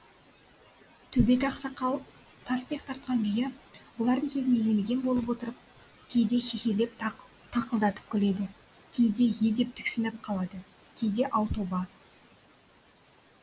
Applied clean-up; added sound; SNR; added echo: none; none; none; none.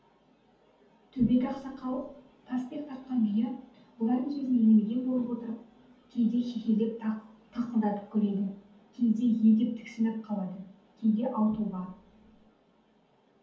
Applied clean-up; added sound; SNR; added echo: none; none; none; reverberation time 0.6 s.